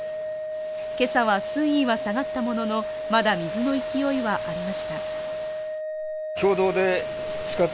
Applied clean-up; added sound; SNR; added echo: none; Organ; 5 dB; none.